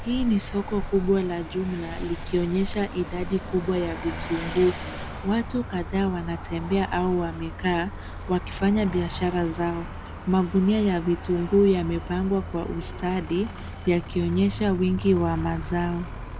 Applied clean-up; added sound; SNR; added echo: none; Vehicle; 9 dB; none.